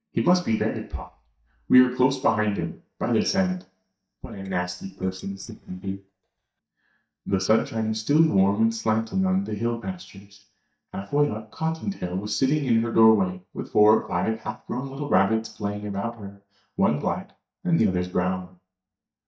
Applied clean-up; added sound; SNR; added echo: neural mask model DeepFilterNet 3.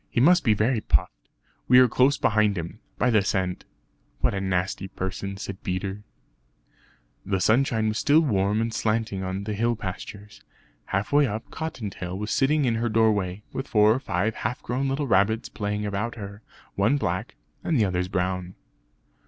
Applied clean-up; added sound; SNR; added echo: none; none; none; none.